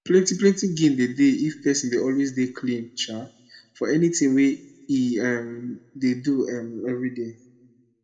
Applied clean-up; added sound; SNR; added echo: none; none; none; reverberation time 0.8 s.